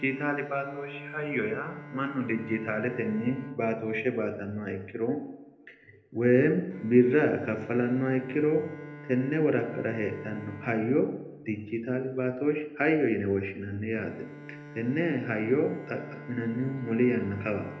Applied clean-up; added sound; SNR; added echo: none; Bowed string instrument; 17 dB; reverberation time 0.7 s.